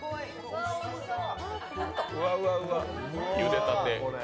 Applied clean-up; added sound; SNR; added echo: none; none; none; none.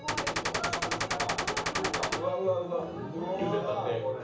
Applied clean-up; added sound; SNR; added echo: none; Gunshot, gunfire; -1 dB; reverberation time 0.8 s.